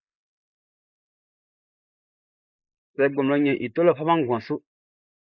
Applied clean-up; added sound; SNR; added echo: neural mask model Resemble Enhance denoiser.